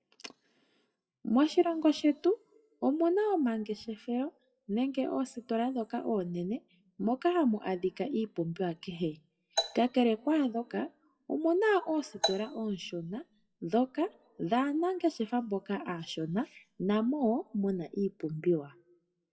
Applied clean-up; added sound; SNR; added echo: classical method WPE with log-MMSE.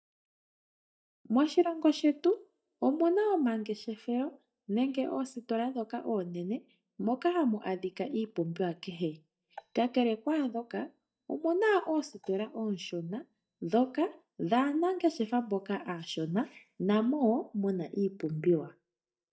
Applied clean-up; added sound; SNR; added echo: neural mask model DeepFilterNet 3.